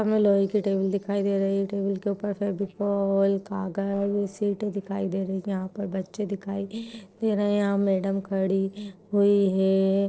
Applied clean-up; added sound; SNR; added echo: neural separator model SepFormer DNS4.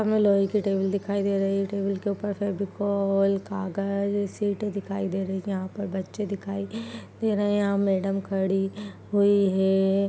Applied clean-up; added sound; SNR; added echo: none; none; none; none.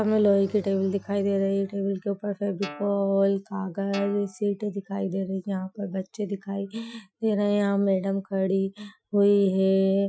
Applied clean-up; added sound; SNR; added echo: classical method Wiener filter.